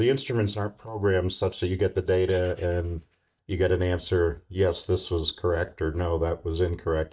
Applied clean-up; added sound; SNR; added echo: neural mask model DeepFilterNet 3.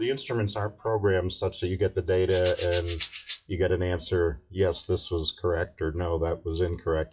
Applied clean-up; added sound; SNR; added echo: classical method WPE with log-MMSE.